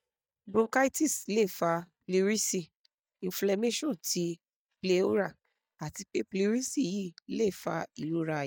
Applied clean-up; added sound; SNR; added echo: neural mask model DeepFilterNet 3.